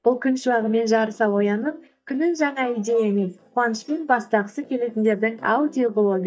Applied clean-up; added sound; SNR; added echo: neural mask model DeepFilterNet 3.